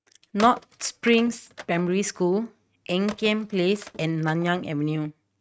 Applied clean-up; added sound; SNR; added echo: neural mask model RNNoise.